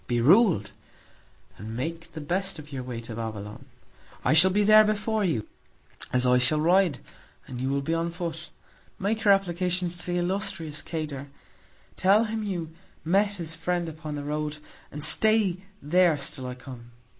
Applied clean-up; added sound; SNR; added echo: none; none; none; none.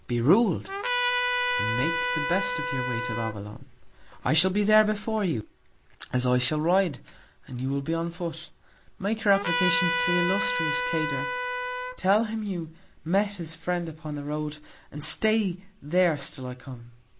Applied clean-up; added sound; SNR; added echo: none; Trumpet; 1 dB; none.